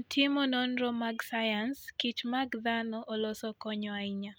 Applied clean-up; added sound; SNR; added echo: none; none; none; none.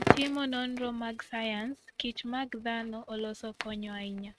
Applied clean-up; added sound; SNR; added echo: neural mask model RNNoise.